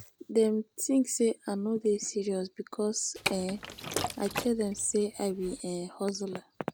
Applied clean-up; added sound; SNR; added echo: none; Liquid; 7 dB; none.